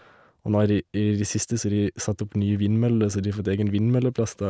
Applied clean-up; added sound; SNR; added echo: none; none; none; none.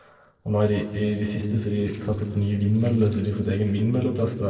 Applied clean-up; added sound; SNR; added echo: neural separator model SepFormer DNS4.